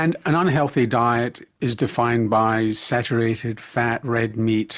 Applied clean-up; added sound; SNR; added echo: none; none; none; none.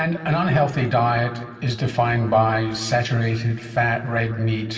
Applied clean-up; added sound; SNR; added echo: none; none; none; reverberation time 1.9 s.